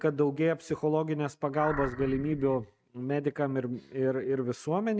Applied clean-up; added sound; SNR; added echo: neural mask model RNNoise.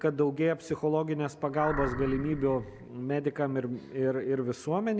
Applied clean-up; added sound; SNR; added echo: none; Animal; 9 dB; none.